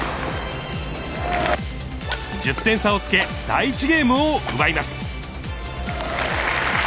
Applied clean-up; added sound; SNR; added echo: none; none; none; none.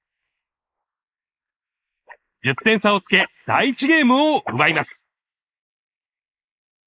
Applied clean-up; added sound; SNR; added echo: neural mask model Resemble Enhance denoiser.